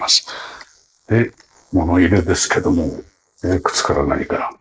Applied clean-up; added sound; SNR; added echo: neural mask model Resemble Enhance denoiser.